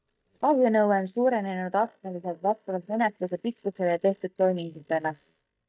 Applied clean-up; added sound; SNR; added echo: neural mask model DeepFilterNet 3.